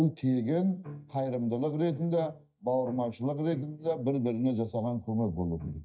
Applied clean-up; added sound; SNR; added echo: neural mask model DeepFilterNet 3.